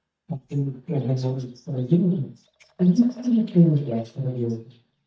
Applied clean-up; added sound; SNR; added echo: neural mask model DeepFilterNet 3.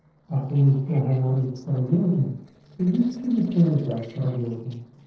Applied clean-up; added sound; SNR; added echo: neural separator model SepFormer DNS4.